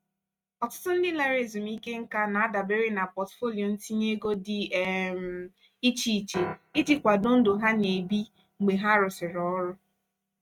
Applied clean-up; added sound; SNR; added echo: neural mask model RNNoise.